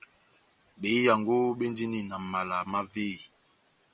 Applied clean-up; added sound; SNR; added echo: none; none; none; none.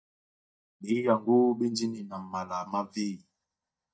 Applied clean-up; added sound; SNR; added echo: neural mask model DeepFilterNet 3.